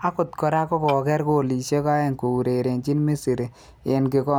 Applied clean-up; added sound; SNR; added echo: none; Tap / Glass; 16 dB; none.